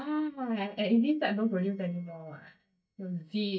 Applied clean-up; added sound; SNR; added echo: neural mask model DeepFilterNet 3.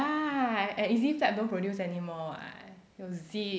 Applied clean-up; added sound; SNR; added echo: none; none; none; none.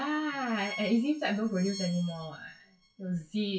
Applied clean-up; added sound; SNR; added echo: classical method WPE with log-MMSE.